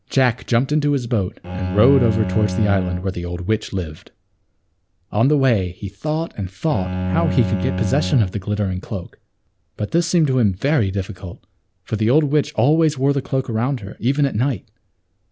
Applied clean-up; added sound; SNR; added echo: none; Bowed string instrument; 5 dB; none.